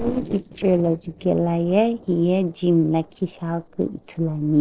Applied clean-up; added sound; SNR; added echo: neural separator model SepFormer DNS4.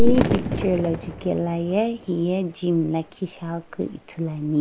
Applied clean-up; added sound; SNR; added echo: none; Fireworks; 1 dB; none.